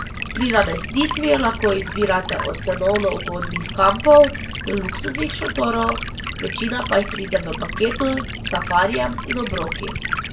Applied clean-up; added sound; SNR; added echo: none; Stream; 6 dB; reverberation time 0.2 s.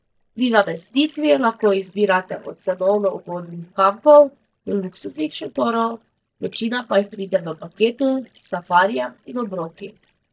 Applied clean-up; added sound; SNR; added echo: neural mask model DeepFilterNet 3.